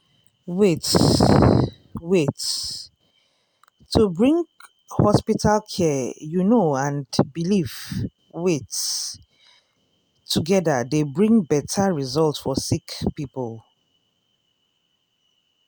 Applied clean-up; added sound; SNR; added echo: none; none; none; none.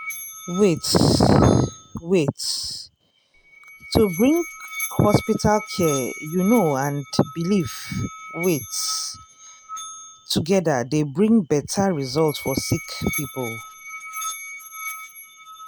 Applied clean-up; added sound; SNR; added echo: none; Musical instrument; 14 dB; none.